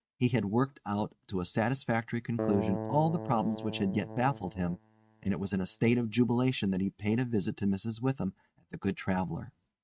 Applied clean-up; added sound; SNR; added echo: neural mask model RNNoise.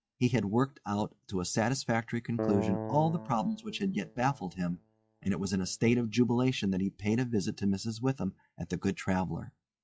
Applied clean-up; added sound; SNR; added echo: classical method log-MMSE.